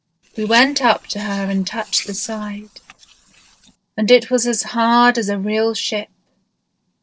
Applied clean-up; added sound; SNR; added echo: neural separator model SepFormer DNS4.